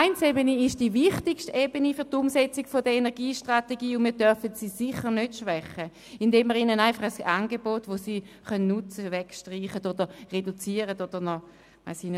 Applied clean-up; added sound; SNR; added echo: none; none; none; none.